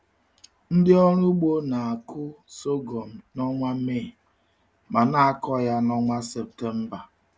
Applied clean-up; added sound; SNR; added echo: none; none; none; none.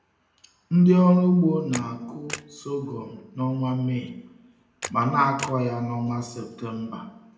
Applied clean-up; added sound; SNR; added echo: none; Camera; 17 dB; reverberation time 0.7 s.